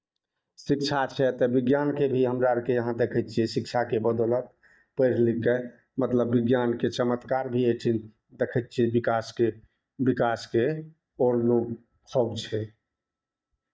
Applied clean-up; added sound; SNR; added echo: neural mask model DeepFilterNet 3.